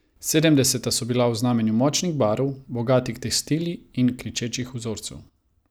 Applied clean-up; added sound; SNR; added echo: none; none; none; none.